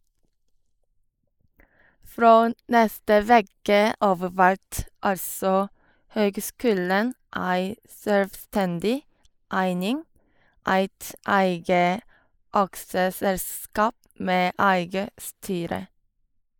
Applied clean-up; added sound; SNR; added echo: neural mask model Resemble Enhance denoiser.